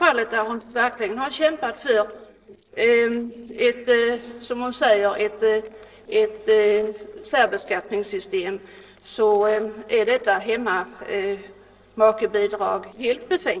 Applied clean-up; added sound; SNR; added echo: neural separator model SepFormer DNS4.